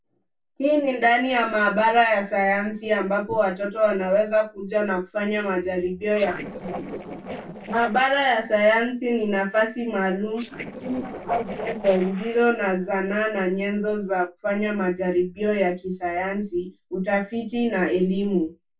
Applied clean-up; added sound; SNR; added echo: neural separator model SepFormer DNS4.